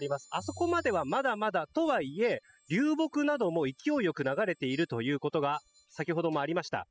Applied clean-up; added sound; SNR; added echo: classical method spectral subtraction.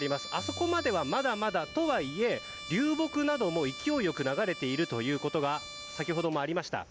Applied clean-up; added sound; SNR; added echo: none; Trumpet; 13 dB; none.